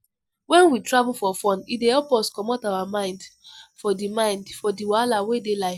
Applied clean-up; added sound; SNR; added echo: none; none; none; none.